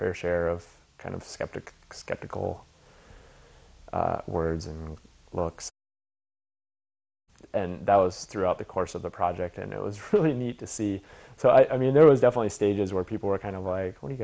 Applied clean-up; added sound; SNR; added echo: none; none; none; none.